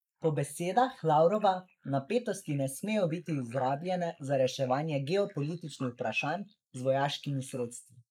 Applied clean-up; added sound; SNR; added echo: neural mask model Resemble Enhance denoiser.